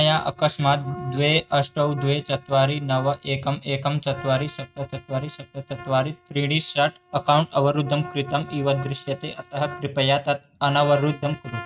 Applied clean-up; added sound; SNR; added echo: neural mask model RNNoise.